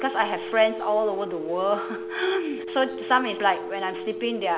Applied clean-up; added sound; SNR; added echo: none; Telephone; 9 dB; none.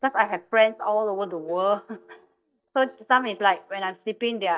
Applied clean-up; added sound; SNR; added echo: neural mask model DeepFilterNet 3.